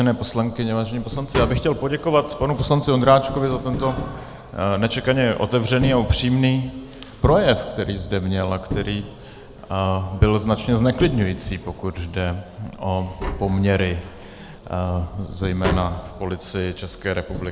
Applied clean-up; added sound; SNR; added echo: none; Tap; 12 dB; none.